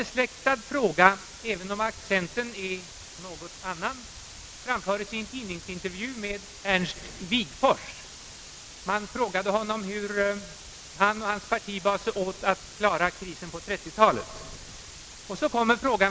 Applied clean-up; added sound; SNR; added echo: none; none; none; none.